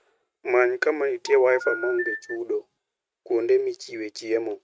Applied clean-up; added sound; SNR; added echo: neural mask model RNNoise.